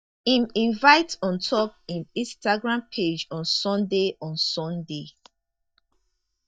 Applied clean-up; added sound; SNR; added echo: neural mask model DeepFilterNet 3.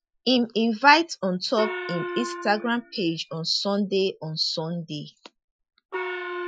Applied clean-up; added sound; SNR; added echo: classical method Wiener filter.